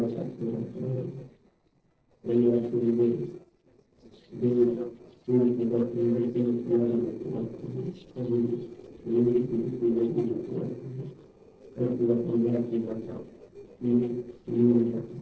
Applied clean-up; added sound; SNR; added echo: neural separator model SepFormer DNS4.